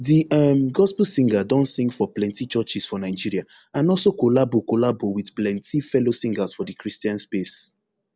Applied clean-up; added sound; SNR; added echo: none; none; none; none.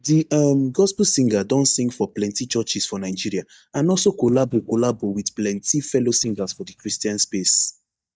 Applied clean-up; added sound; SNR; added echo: neural mask model DeepFilterNet 3.